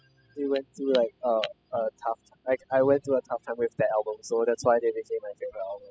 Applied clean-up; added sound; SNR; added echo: classical method spectral subtraction.